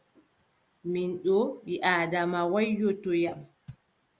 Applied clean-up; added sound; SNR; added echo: none; none; none; none.